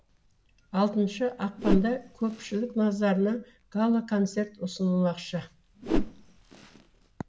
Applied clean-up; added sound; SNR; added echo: none; Whoosh, swoosh, swish; 7 dB; none.